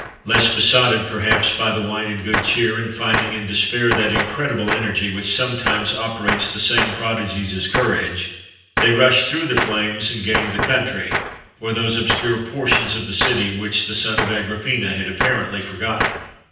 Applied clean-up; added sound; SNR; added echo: none; Gunshot, gunfire; 5 dB; reverberation time 0.9 s.